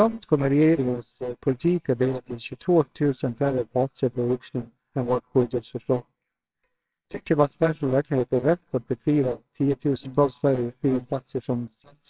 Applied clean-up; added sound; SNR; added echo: neural separator model SepFormer WHAMR!.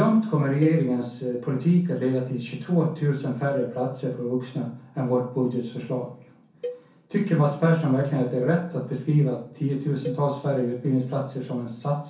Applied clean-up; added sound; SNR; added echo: none; Cowbell; 17 dB; reverberation time 0.6 s.